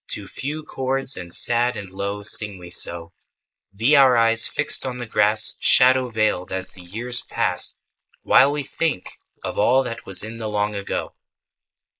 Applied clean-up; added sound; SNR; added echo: neural mask model Resemble Enhance denoiser.